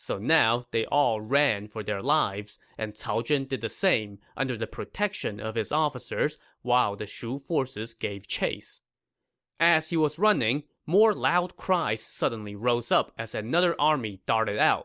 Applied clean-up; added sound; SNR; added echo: none; none; none; none.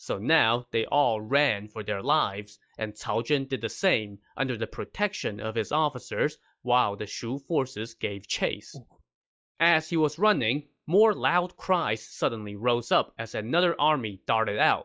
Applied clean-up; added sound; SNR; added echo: classical method log-MMSE.